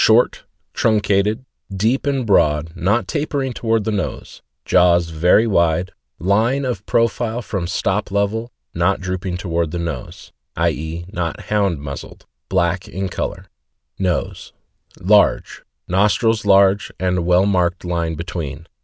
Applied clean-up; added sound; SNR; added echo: none; none; none; none.